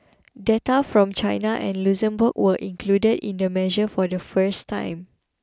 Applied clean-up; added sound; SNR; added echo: none; none; none; none.